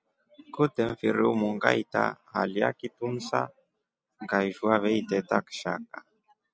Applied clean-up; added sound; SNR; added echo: none; none; none; none.